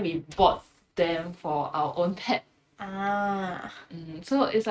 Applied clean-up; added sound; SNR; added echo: neural mask model RNNoise.